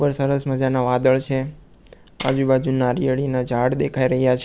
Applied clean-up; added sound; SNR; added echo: none; Tap; 11 dB; none.